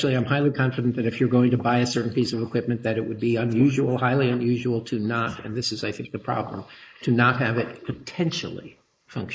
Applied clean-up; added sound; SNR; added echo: neural mask model Resemble Enhance denoiser.